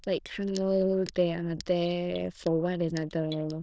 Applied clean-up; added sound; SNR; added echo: neural diffusion model UNIVERSE++.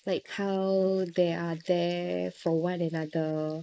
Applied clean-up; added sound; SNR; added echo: neural mask model Resemble Enhance denoiser.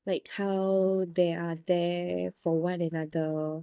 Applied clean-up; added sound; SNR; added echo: neural mask model DeepFilterNet 3.